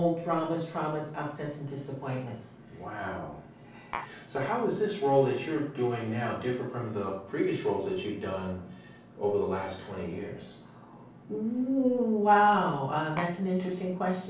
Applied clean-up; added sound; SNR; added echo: none; Tap; 8 dB; reverberation time 0.3 s.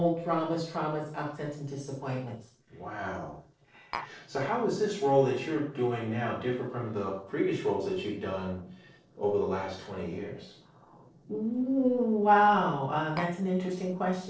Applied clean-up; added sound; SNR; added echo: neural separator model SepFormer DNS4.